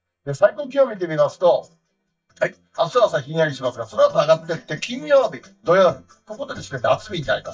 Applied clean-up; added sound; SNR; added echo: neural mask model DeepFilterNet 3.